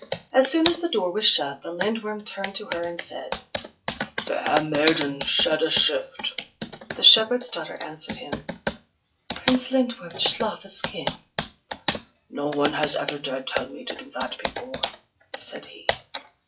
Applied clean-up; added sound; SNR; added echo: classical method WPE with log-MMSE.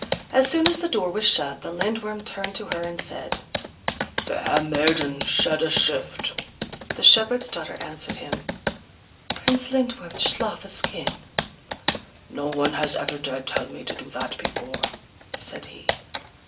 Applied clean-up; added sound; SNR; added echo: none; Computer keyboard; 5 dB; reverberation time 0.2 s.